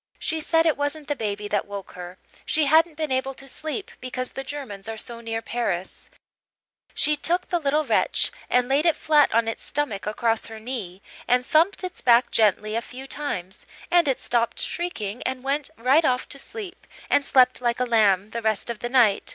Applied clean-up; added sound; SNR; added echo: none; none; none; none.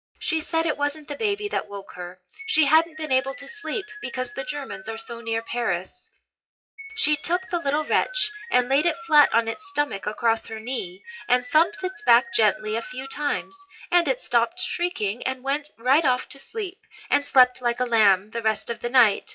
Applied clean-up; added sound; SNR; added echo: classical method WPE with log-MMSE.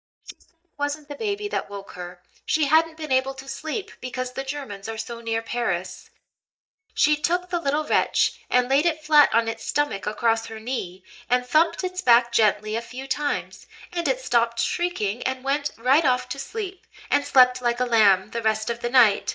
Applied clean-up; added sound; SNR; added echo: neural mask model DeepFilterNet 3.